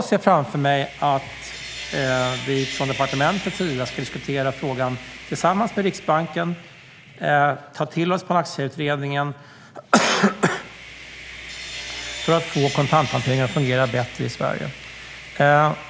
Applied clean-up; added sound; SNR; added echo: none; Sawing; 13 dB; none.